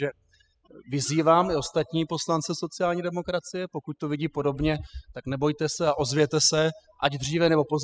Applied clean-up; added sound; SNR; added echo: classical method spectral subtraction.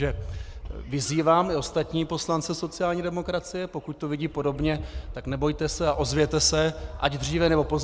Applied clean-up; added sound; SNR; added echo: none; Bird; 12 dB; none.